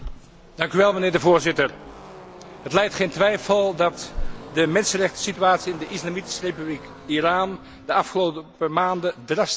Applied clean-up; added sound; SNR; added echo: none; Car passing by / Race car, auto racing; 19 dB; none.